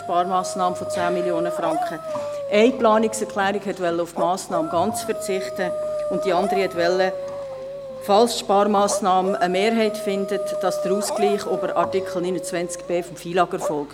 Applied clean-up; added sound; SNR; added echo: none; Dog; 6 dB; none.